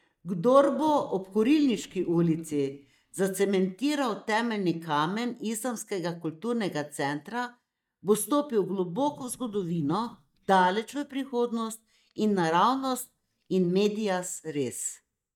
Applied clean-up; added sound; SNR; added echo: neural mask model DeepFilterNet 3.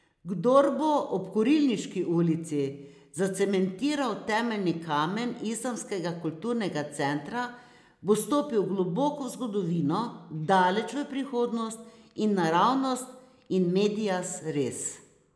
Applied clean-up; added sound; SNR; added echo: none; none; none; none.